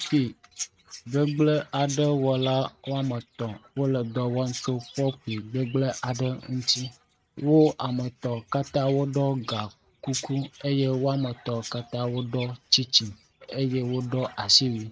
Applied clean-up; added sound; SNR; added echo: neural mask model RNNoise.